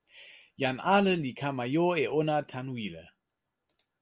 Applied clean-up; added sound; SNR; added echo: none; none; none; none.